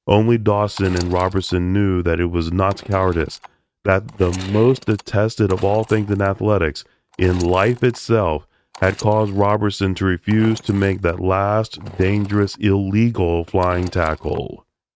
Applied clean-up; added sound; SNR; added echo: neural mask model RNNoise.